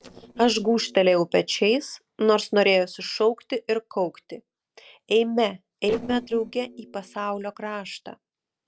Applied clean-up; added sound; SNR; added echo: neural separator model SepFormer DNS4.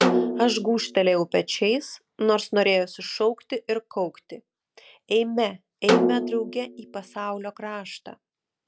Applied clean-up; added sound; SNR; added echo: none; Snare drum; 2 dB; none.